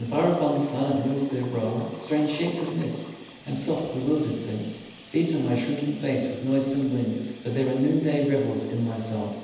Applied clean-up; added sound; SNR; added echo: none; Sink (filling or washing) / Water tap, faucet; 19 dB; reverberation time 1.1 s.